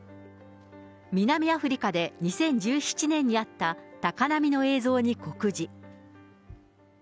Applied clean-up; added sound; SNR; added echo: none; none; none; none.